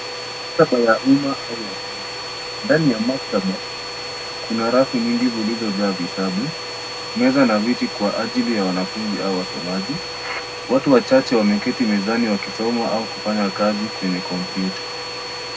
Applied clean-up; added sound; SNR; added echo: none; Domestic sounds, home sounds; 8 dB; reverberation time 0.3 s.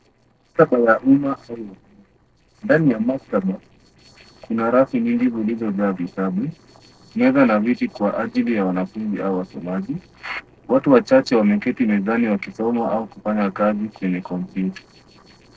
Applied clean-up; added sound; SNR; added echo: neural separator model SepFormer DNS4.